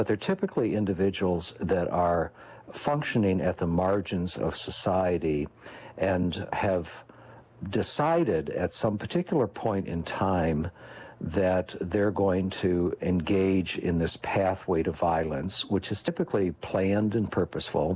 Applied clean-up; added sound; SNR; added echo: none; none; none; none.